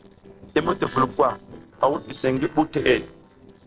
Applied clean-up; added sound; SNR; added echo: neural separator model SepFormer DNS4.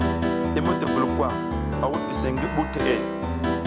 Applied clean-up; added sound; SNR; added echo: none; Piano; -4 dB; none.